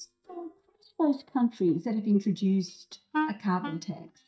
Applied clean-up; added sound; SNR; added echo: neural mask model DeepFilterNet 3.